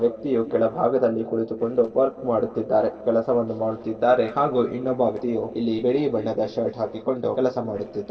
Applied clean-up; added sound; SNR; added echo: neural separator model SepFormer DNS4.